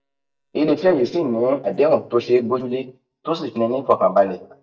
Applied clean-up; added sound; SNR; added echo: neural mask model DeepFilterNet 3.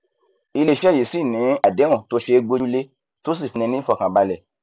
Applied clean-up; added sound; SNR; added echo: none; none; none; none.